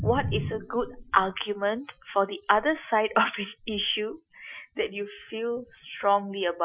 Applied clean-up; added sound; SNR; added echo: classical method Wiener filter.